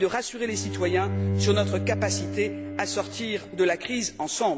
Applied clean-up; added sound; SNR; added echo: none; Bowed string instrument; 4 dB; none.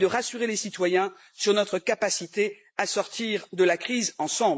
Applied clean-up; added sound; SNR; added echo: neural mask model Resemble Enhance denoiser.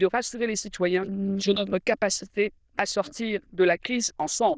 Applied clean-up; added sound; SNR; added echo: neural diffusion model UNIVERSE++.